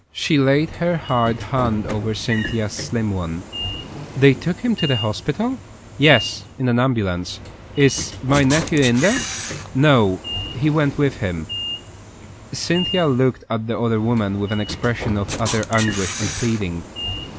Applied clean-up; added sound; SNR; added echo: none; Sliding door / Train + Camera; 10 dB; none.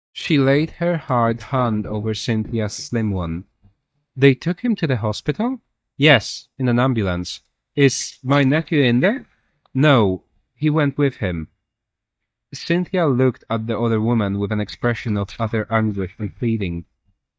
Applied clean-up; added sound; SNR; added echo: neural mask model DeepFilterNet 3.